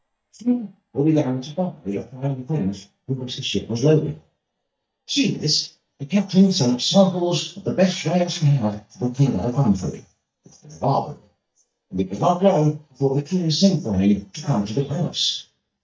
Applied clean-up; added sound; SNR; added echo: neural mask model DeepFilterNet 3.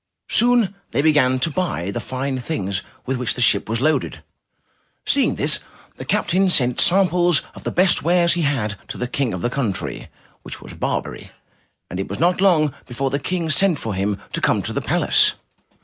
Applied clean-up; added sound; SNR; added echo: none; none; none; none.